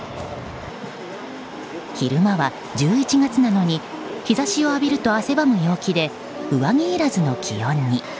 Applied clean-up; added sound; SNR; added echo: none; none; none; none.